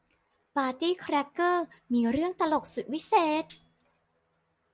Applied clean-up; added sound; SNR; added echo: none; Tambourine; 14 dB; none.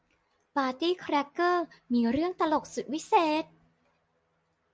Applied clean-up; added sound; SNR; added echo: none; none; none; none.